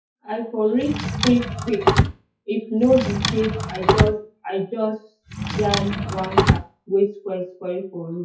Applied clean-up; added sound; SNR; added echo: classical method WPE with log-MMSE.